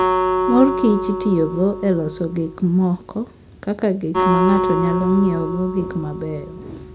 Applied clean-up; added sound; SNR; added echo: none; Acoustic guitar; 3 dB; none.